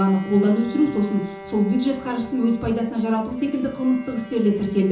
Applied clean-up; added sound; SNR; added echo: none; Bowed string instrument; 15 dB; reverberation time 0.6 s.